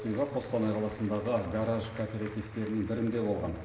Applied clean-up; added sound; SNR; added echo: none; Applause / Crowd; 20 dB; reverberation time 1.3 s.